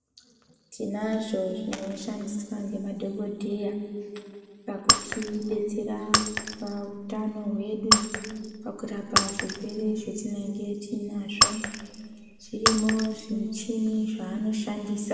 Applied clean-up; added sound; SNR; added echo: none; Shatter; -3 dB; reverberation time 2.2 s.